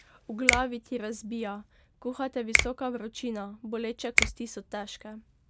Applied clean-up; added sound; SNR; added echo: none; Finger snapping; -3 dB; none.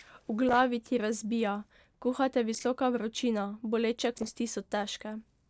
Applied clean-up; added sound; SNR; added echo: neural separator model SepFormer DNS4.